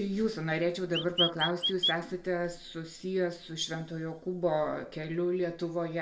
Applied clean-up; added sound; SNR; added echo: none; Chirp, tweet; -1 dB; reverberation time 0.9 s.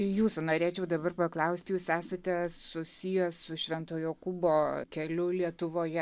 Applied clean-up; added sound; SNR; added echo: none; none; none; none.